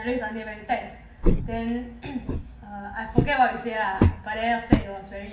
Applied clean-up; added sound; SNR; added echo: none; Walk, footsteps; -3 dB; reverberation time 0.9 s.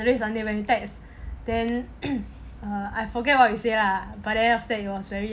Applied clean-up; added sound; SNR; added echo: none; none; none; none.